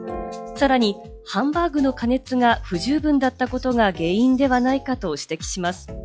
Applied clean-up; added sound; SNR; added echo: classical method log-MMSE.